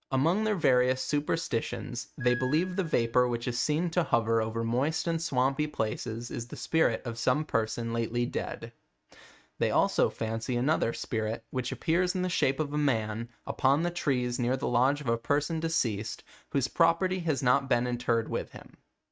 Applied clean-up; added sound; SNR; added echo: neural mask model RNNoise.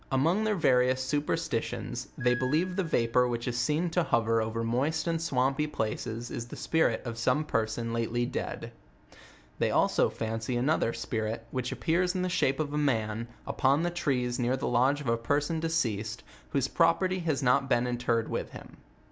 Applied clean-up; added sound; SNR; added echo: none; Piano; 16 dB; none.